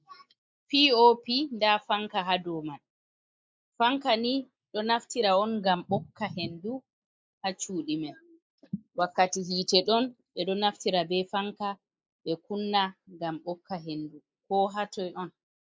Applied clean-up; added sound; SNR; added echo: neural mask model Resemble Enhance denoiser.